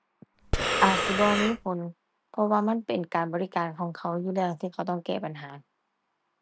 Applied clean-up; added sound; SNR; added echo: none; Breathing; -1 dB; none.